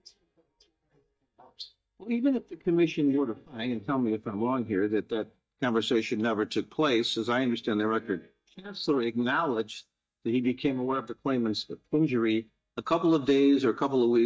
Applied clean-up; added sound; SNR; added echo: neural mask model DeepFilterNet 3.